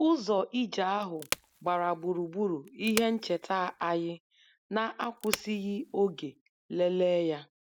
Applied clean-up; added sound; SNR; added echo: none; Wood; 11 dB; none.